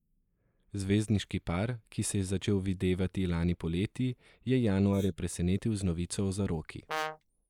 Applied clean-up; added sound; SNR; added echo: neural mask model Resemble Enhance denoiser.